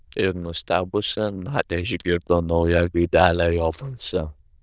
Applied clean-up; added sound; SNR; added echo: neural diffusion model UNIVERSE++.